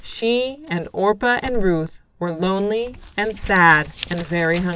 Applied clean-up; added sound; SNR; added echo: none; Crumpling, crinkling; 12 dB; none.